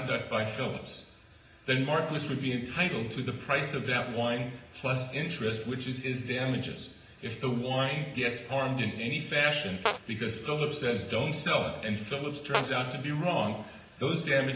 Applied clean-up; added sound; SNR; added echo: none; Fart; 6 dB; reverberation time 0.8 s.